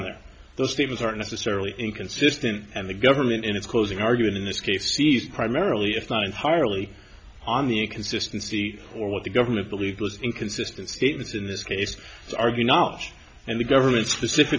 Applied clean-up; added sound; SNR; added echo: none; none; none; none.